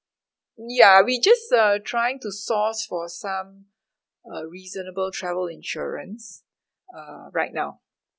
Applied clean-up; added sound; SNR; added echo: none; none; none; none.